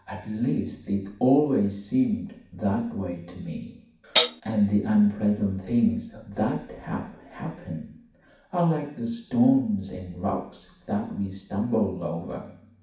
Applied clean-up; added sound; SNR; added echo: none; Hi-hat; -3 dB; reverberation time 0.6 s.